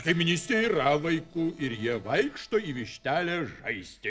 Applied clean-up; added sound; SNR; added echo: neural separator model SepFormer DNS4.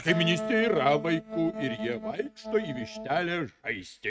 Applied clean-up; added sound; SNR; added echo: neural mask model RNNoise.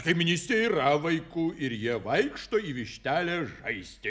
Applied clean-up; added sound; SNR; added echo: none; none; none; none.